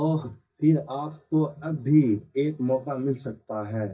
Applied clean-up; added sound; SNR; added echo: neural mask model DeepFilterNet 3.